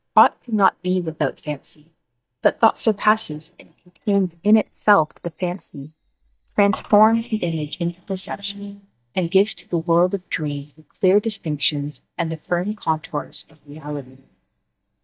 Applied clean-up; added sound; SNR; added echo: neural mask model DeepFilterNet 3.